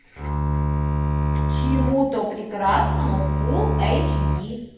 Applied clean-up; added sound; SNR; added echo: none; Bowed string instrument; -3 dB; reverberation time 0.8 s.